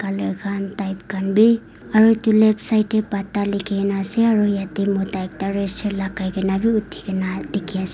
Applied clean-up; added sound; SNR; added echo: none; none; none; none.